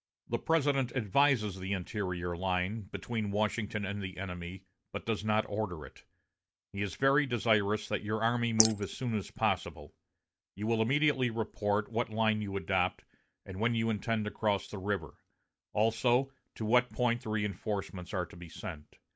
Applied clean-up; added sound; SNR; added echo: neural mask model Resemble Enhance denoiser.